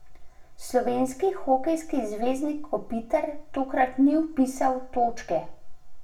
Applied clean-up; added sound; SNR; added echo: none; none; none; reverberation time 0.2 s.